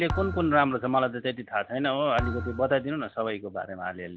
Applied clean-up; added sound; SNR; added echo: none; Thump, thud; 10 dB; none.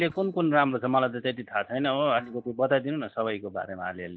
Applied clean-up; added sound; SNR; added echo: neural mask model DeepFilterNet 3.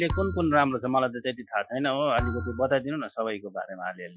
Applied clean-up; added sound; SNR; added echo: classical method Wiener filter.